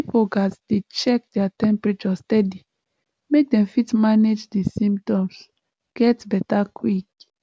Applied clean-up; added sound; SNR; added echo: none; none; none; none.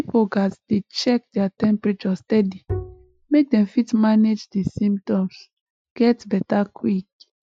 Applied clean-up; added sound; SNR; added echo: classical method Wiener filter.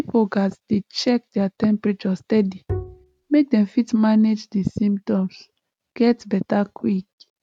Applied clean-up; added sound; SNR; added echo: neural mask model RNNoise.